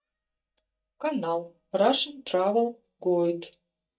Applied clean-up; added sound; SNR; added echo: neural mask model DeepFilterNet 3.